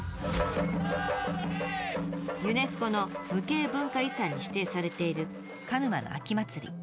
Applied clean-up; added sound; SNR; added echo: none; none; none; none.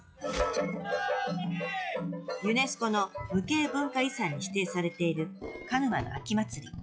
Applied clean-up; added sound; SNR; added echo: classical method log-MMSE.